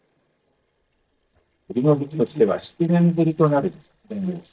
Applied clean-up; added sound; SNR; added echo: neural mask model DeepFilterNet 3.